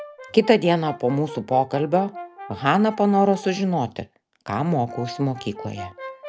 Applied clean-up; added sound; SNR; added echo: none; Brass instrument; 16 dB; none.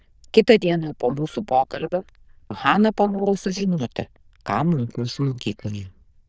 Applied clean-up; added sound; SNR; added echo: neural diffusion model UNIVERSE++.